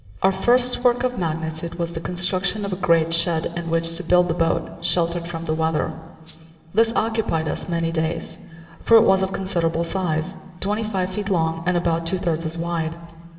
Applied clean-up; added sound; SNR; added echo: none; Rattle (instrument); 19 dB; reverberation time 2.6 s.